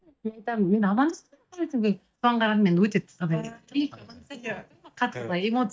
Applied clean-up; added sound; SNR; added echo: neural mask model DeepFilterNet 3.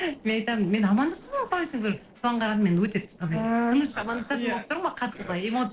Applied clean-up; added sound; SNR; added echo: neural separator model SepFormer DNS4.